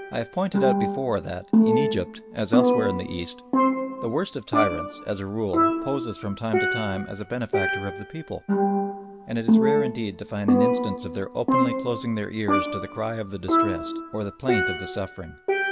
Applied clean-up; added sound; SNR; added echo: none; Percussion; -4 dB; none.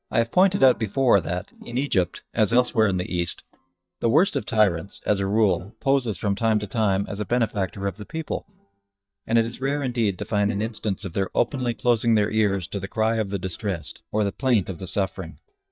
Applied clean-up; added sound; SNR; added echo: neural mask model DeepFilterNet 3.